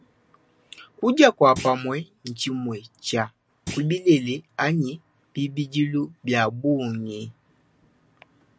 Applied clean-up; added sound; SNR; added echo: none; Thump, thud; 13 dB; none.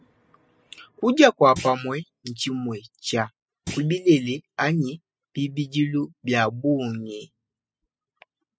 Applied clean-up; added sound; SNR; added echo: classical method spectral subtraction.